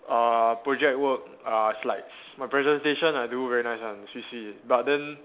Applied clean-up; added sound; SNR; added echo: none; none; none; none.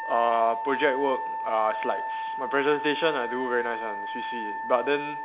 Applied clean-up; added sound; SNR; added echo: none; Wind instrument, woodwind instrument; 5 dB; none.